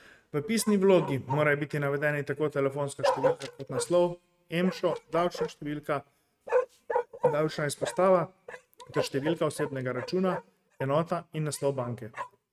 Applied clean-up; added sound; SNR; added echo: neural mask model RNNoise.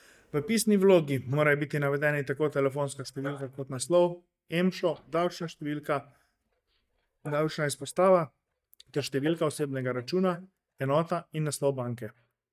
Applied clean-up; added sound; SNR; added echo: neural mask model DeepFilterNet 3.